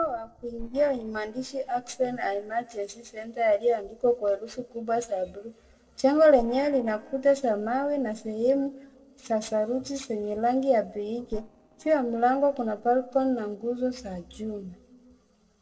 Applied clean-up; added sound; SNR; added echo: neural separator model SepFormer DNS4.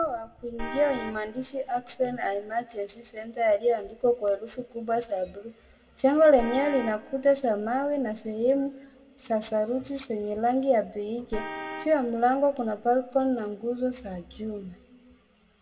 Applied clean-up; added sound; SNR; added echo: none; Vehicle horn, car horn, honking; 12 dB; reverberation time 2.1 s.